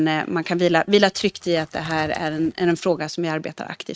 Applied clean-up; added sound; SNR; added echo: neural mask model RNNoise.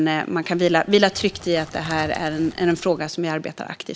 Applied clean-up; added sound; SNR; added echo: none; Crackle; 19 dB; none.